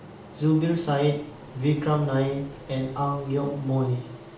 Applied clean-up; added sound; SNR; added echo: none; Engine; 17 dB; reverberation time 0.5 s.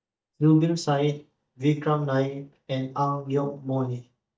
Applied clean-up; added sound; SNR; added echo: neural mask model DeepFilterNet 3.